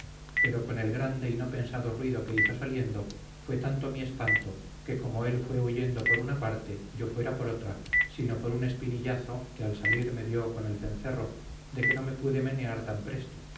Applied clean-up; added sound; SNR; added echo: none; Telephone; 3 dB; reverberation time 0.6 s.